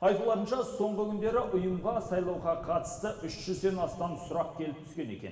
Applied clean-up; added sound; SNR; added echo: none; Engine starting / Car; 17 dB; reverberation time 1.4 s.